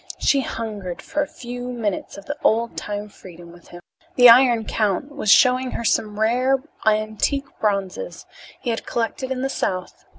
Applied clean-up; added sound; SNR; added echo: none; none; none; none.